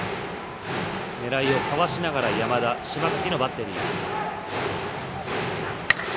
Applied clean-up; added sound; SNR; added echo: none; none; none; none.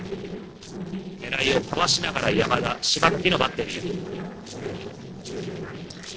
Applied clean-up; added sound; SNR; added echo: neural separator model SepFormer DNS4.